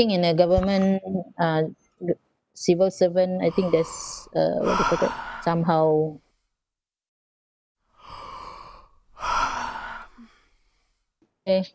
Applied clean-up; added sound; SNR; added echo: none; Breathing; 9 dB; none.